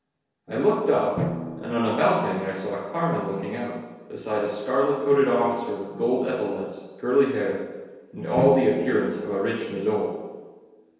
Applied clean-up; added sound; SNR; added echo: none; Drum; 13 dB; reverberation time 1.2 s.